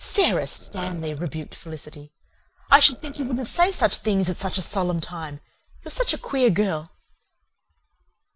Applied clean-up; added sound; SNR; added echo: neural separator model SepFormer DNS4.